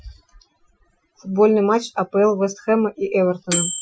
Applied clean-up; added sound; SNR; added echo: classical method Wiener filter.